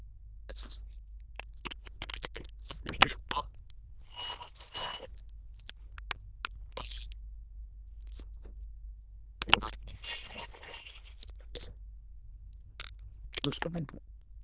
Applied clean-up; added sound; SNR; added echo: neural diffusion model UNIVERSE++.